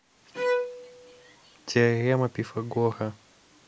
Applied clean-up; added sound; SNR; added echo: none; Bowed string instrument; 5 dB; none.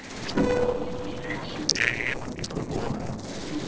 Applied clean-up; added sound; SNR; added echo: neural separator model SepFormer DNS4.